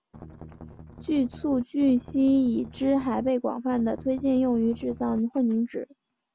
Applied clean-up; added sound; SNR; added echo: none; Strum; 18 dB; none.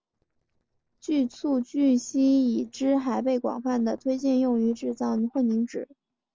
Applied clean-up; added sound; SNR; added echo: neural separator model SepFormer DNS4.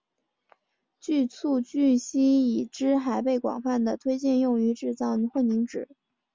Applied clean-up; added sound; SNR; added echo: none; none; none; none.